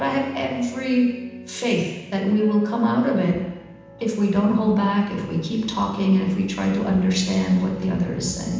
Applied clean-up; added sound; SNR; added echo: none; none; none; reverberation time 1.1 s.